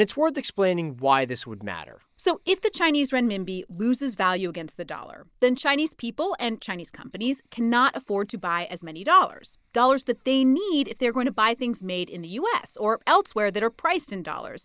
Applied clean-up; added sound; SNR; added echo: neural mask model Resemble Enhance denoiser.